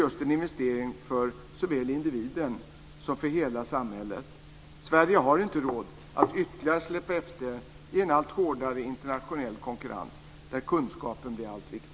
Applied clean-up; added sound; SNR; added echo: none; none; none; none.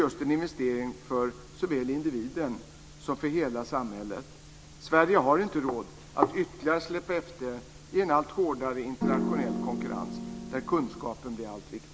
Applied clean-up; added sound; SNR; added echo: none; Piano; 2 dB; none.